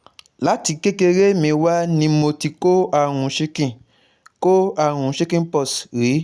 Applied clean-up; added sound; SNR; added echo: none; none; none; none.